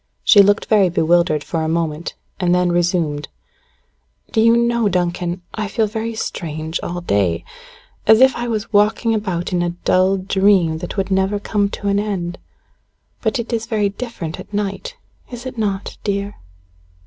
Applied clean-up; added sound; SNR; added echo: none; none; none; none.